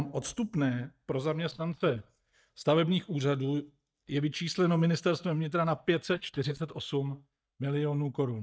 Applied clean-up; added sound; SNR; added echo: neural mask model DeepFilterNet 3.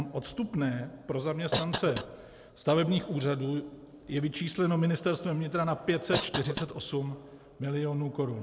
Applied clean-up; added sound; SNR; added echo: none; Cough; 6 dB; none.